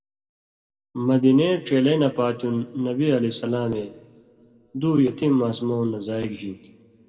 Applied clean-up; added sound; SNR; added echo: none; none; none; reverberation time 1.4 s.